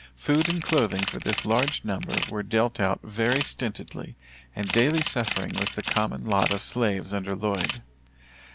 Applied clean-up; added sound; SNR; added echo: none; Camera; 6 dB; none.